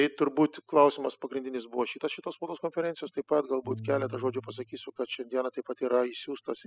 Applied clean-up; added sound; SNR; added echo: classical method spectral subtraction.